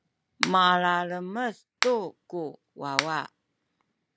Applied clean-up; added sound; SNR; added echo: none; Finger snapping; 7 dB; none.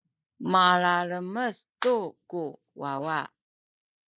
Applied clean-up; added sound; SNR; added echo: neural mask model Resemble Enhance denoiser.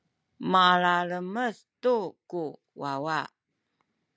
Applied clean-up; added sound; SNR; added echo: none; none; none; none.